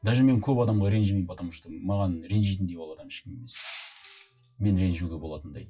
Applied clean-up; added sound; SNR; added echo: classical method WPE with log-MMSE.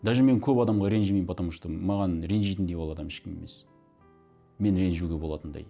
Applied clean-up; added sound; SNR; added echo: none; none; none; none.